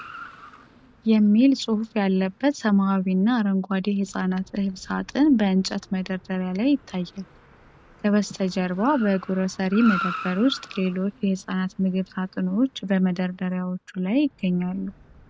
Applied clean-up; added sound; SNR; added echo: none; Car; 18 dB; none.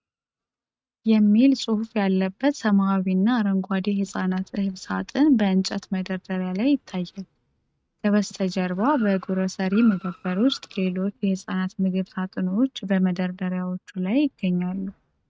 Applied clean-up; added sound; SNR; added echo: neural mask model RNNoise.